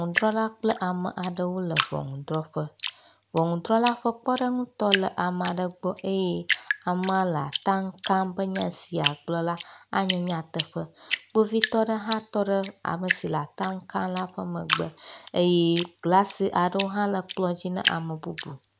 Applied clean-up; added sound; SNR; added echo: none; Drip; 7 dB; none.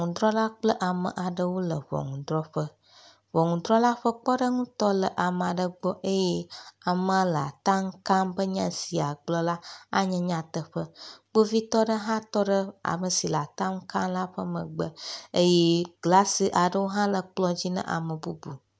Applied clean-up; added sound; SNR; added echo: none; none; none; none.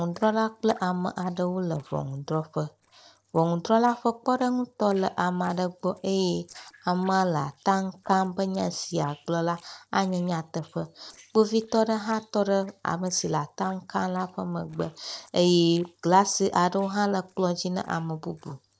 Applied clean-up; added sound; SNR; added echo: neural separator model SepFormer DNS4.